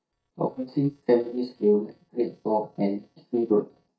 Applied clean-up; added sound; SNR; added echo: neural mask model DeepFilterNet 3.